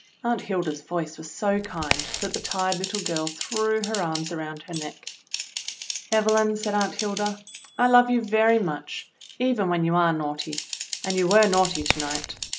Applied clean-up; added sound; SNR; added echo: none; Typing + Crack; 9 dB; none.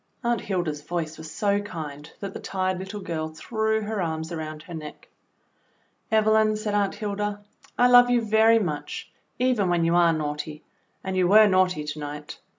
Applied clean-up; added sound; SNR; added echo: none; none; none; none.